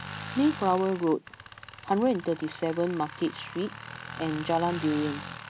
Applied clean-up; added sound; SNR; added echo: none; Tools; 12 dB; none.